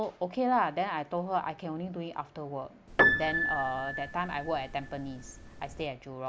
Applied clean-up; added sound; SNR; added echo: none; Piano; -2 dB; none.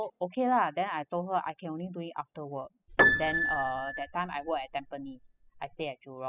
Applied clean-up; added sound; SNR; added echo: classical method spectral subtraction.